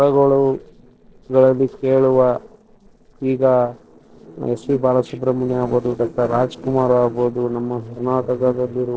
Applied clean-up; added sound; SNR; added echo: neural separator model SepFormer DNS4.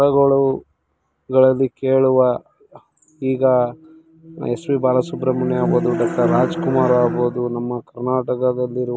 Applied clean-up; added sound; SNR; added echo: none; none; none; none.